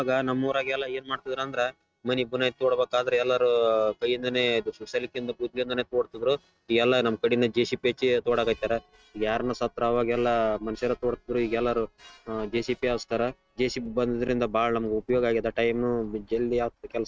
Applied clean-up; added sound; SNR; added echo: neural mask model RNNoise.